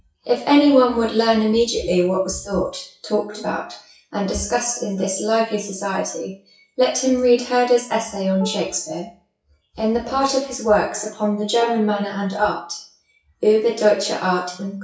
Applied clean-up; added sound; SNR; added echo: classical method WPE with log-MMSE.